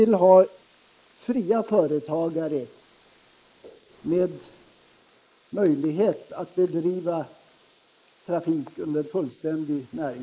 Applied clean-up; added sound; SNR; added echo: neural mask model Resemble Enhance denoiser.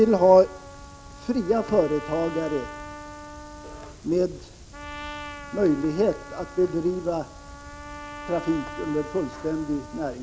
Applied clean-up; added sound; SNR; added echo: none; Trumpet; 15 dB; none.